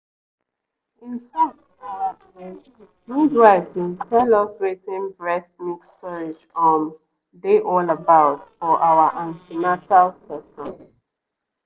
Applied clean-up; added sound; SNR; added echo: neural separator model SepFormer DNS4.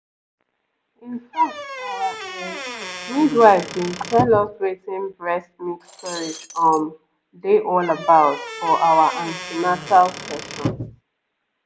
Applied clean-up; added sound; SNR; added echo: none; Squeak / Wood + Shatter; 11 dB; none.